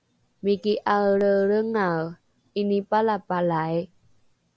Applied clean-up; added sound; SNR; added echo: none; none; none; none.